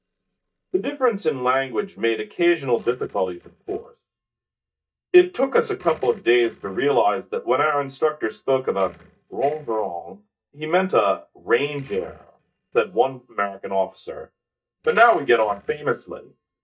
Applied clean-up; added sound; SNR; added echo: neural mask model DeepFilterNet 3.